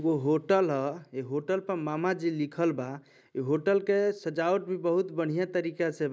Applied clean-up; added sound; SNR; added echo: none; none; none; none.